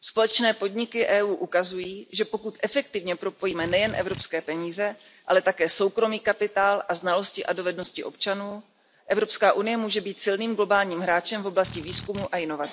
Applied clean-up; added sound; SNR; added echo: none; Drill; 13 dB; none.